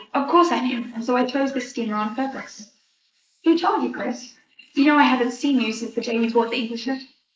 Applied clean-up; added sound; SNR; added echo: neural mask model Resemble Enhance denoiser.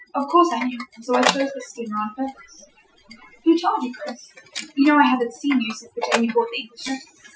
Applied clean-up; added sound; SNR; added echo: classical method Wiener filter.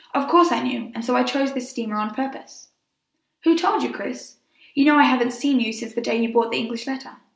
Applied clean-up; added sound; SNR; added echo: none; none; none; none.